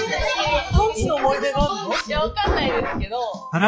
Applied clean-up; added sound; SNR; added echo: classical method log-MMSE.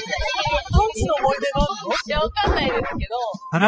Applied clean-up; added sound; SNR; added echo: classical method spectral subtraction.